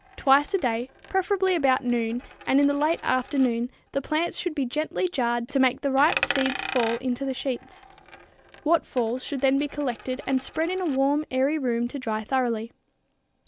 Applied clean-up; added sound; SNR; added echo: none; Coin (dropping); 14 dB; none.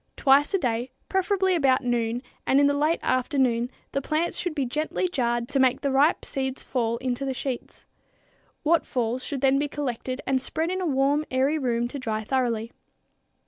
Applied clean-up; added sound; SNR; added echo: none; none; none; none.